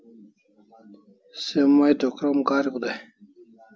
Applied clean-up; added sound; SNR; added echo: none; none; none; none.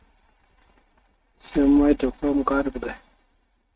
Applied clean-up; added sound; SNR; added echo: neural mask model RNNoise.